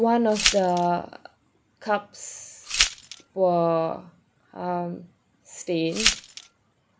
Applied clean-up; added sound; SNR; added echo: none; Glass; 1 dB; none.